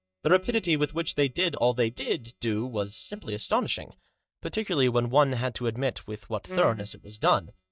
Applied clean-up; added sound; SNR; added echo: neural mask model DeepFilterNet 3.